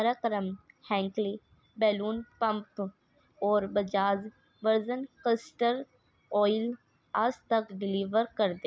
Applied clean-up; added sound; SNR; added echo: none; none; none; none.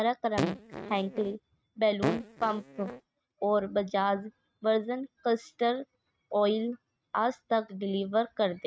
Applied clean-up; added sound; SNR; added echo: neural mask model RNNoise.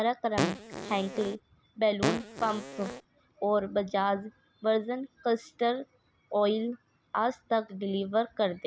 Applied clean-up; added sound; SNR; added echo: none; Fart; 4 dB; none.